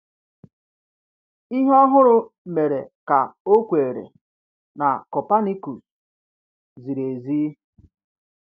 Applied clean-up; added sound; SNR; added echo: none; none; none; none.